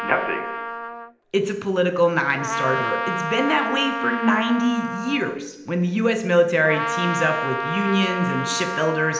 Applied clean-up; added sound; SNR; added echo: none; Trumpet; 6 dB; reverberation time 0.9 s.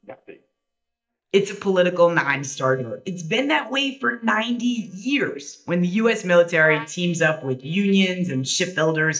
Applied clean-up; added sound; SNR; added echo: neural mask model DeepFilterNet 3.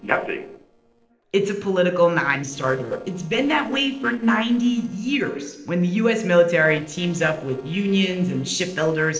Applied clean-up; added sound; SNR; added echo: neural separator model SepFormer DNS4.